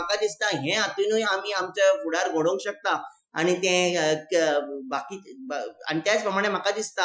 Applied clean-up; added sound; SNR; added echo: classical method Wiener filter.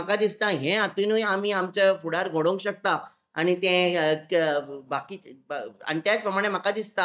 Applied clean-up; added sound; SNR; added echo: neural mask model DeepFilterNet 3.